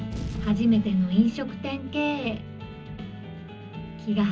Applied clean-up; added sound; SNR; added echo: none; Boom; 16 dB; reverberation time 0.4 s.